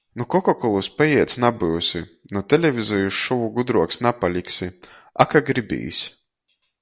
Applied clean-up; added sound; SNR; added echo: none; none; none; none.